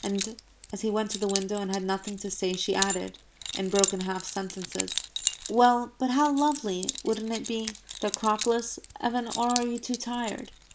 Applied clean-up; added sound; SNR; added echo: none; Keys jangling; 8 dB; none.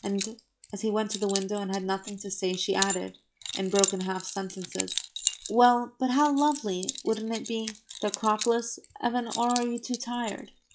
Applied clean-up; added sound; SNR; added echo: classical method log-MMSE.